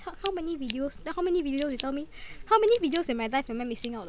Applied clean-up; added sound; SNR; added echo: none; Scissors; 12 dB; none.